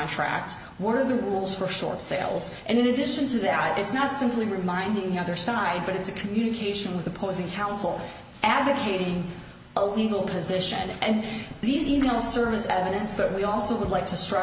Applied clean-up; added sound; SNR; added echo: none; Engine starting / Car; 19 dB; none.